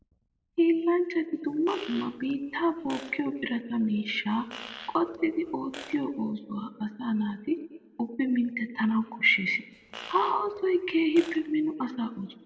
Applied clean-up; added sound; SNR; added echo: none; Fart; 17 dB; reverberation time 1.4 s.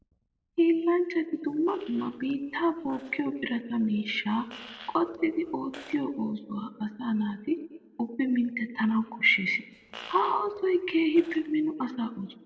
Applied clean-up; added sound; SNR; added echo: neural separator model SepFormer DNS4.